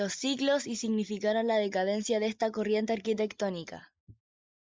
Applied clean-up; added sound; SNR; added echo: neural mask model Resemble Enhance denoiser.